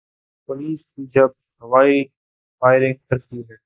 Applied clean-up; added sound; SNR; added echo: neural mask model Resemble Enhance denoiser.